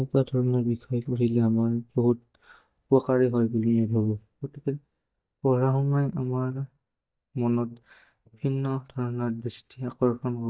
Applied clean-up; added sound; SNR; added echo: neural mask model DeepFilterNet 3.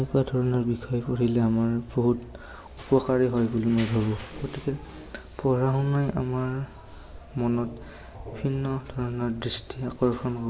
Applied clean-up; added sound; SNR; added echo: none; none; none; none.